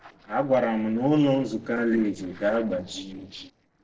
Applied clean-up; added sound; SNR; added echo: neural separator model SepFormer DNS4.